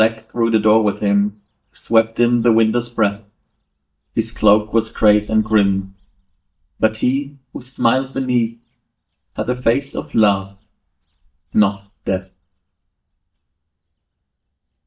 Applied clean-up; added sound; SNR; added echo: neural mask model DeepFilterNet 3.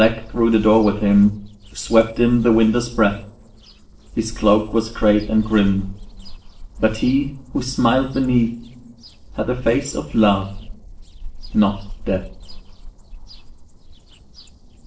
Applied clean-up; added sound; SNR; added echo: neural separator model SepFormer DNS4.